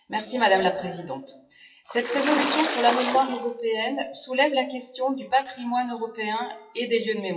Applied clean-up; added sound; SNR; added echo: classical method WPE with log-MMSE.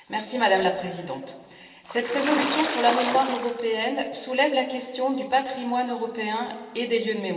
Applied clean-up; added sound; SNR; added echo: none; Water / Splash, splatter; 4 dB; reverberation time 2.6 s.